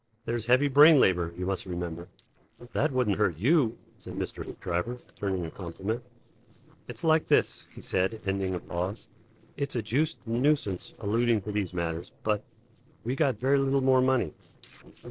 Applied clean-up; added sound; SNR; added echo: neural separator model SepFormer DNS4.